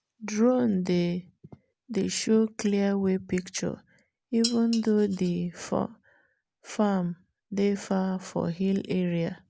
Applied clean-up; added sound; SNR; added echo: none; Dishes, pots, and pans; 11 dB; none.